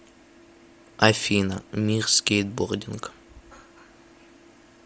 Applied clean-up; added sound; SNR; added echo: none; none; none; none.